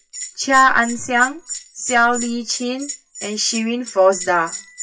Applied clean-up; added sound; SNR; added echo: classical method WPE with log-MMSE.